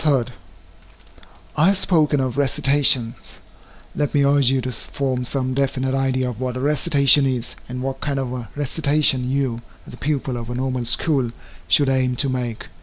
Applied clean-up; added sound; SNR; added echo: none; none; none; none.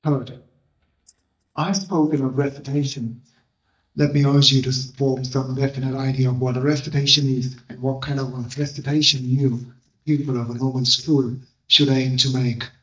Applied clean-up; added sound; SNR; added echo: neural mask model DeepFilterNet 3.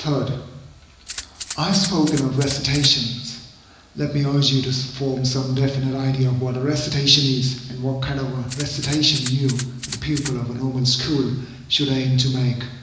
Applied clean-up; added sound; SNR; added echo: none; Rattle (instrument); 12 dB; reverberation time 1.0 s.